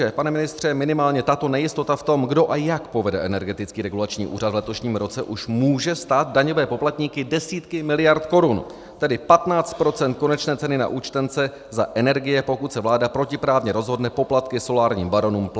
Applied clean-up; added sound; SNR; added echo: none; none; none; none.